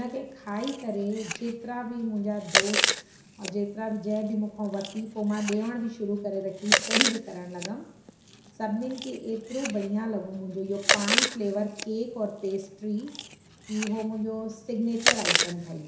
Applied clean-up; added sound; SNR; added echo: none; Chewing, mastication; 0 dB; reverberation time 0.7 s.